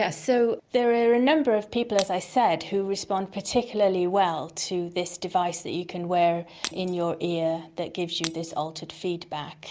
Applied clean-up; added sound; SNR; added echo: none; Shatter; 13 dB; none.